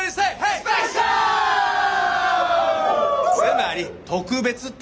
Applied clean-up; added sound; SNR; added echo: none; none; none; none.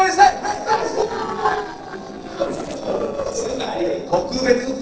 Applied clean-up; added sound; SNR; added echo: neural separator model SepFormer DNS4.